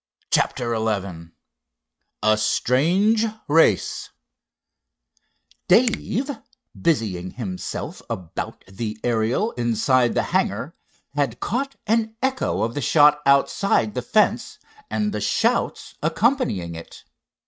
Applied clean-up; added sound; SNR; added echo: neural mask model RNNoise.